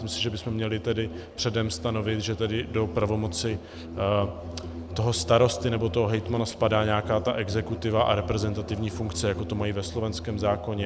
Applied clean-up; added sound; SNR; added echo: none; Musical instrument; 11 dB; none.